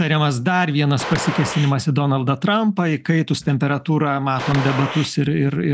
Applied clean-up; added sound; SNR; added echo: none; Gunshot, gunfire; 9 dB; none.